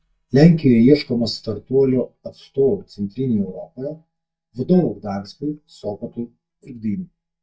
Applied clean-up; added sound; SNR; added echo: neural mask model DeepFilterNet 3.